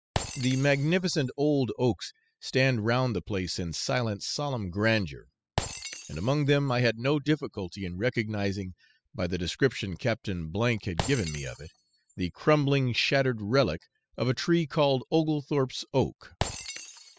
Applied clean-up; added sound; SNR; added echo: classical method spectral subtraction.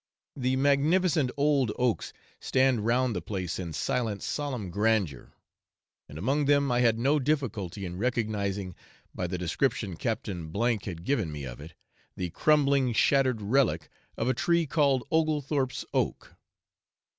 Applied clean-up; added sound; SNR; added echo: none; none; none; none.